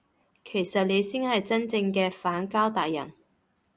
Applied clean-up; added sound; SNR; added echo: none; none; none; none.